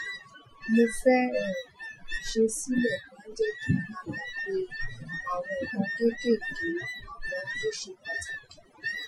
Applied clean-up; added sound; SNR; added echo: classical method Wiener filter.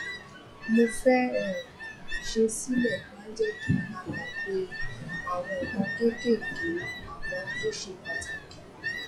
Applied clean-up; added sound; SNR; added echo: classical method log-MMSE.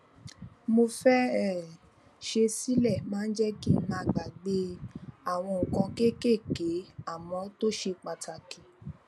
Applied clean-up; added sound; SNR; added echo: none; none; none; none.